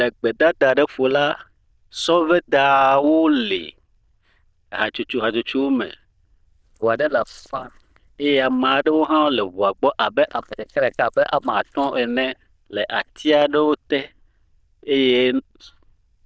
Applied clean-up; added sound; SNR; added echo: neural diffusion model UNIVERSE++.